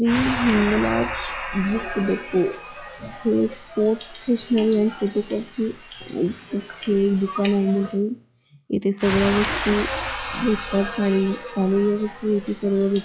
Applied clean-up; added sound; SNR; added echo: classical method log-MMSE.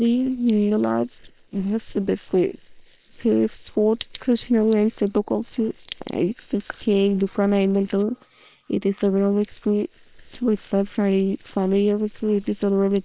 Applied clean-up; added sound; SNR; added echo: neural separator model SepFormer WHAM!.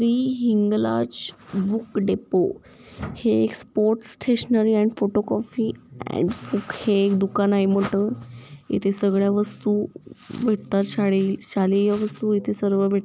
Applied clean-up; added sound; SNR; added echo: none; none; none; none.